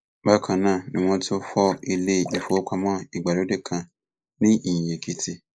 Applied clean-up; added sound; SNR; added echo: neural mask model Resemble Enhance denoiser.